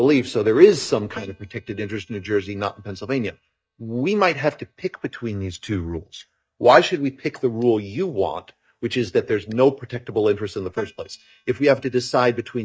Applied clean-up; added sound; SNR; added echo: neural mask model DeepFilterNet 3.